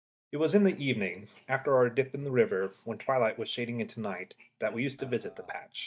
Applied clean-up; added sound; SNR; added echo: neural mask model DeepFilterNet 3.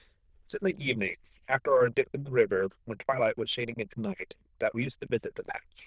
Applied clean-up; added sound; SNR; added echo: neural diffusion model UNIVERSE++.